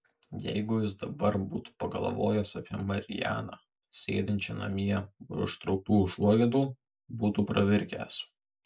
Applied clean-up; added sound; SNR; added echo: none; none; none; none.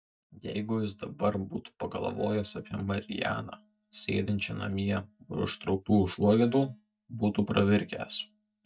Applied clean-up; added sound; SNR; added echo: neural mask model DeepFilterNet 3.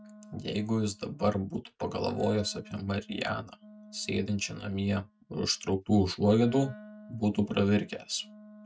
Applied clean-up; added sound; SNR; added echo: neural mask model RNNoise.